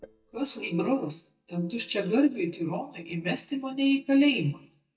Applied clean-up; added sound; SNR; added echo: neural mask model DeepFilterNet 3.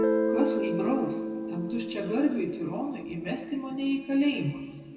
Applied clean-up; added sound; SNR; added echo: none; Guitar; 2 dB; reverberation time 1.8 s.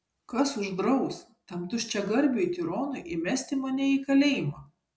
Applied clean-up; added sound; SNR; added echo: none; none; none; none.